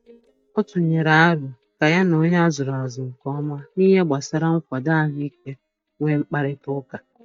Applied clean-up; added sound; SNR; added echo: neural mask model DeepFilterNet 3.